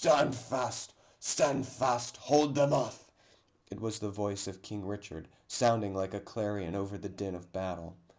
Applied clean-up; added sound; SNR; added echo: none; none; none; none.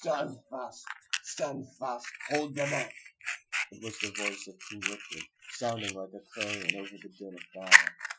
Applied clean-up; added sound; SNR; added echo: classical method Wiener filter.